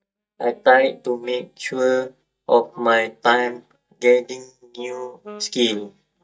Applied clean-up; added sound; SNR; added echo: neural mask model DeepFilterNet 3.